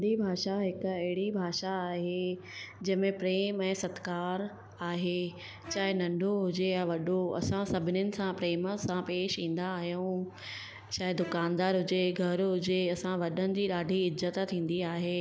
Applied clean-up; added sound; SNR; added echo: none; Bowed string instrument; 20 dB; none.